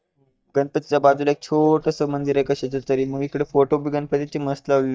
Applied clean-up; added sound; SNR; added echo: neural mask model DeepFilterNet 3.